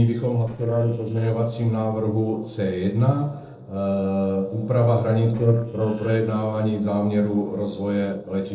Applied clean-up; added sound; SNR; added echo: neural separator model SepFormer DNS4.